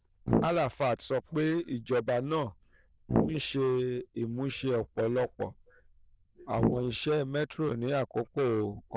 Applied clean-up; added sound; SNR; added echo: neural diffusion model UNIVERSE++.